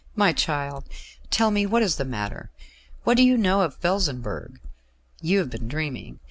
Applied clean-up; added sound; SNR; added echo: none; none; none; none.